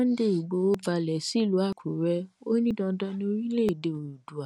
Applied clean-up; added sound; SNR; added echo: none; none; none; none.